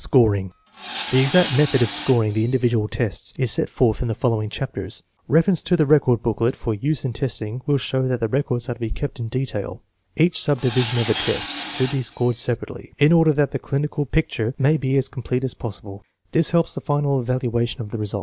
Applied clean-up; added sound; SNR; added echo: none; Tools; 11 dB; none.